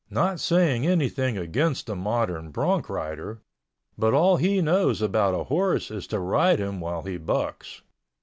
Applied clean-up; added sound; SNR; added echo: none; none; none; none.